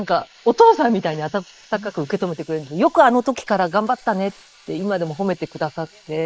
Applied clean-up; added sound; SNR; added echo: neural mask model Resemble Enhance denoiser.